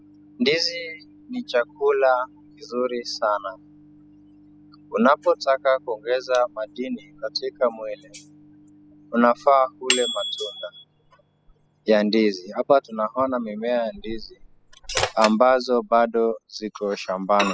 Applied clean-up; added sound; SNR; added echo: classical method spectral subtraction.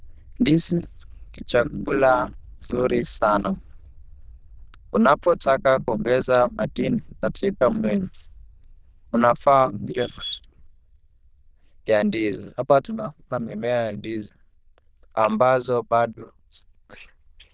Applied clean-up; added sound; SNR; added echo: neural diffusion model UNIVERSE++.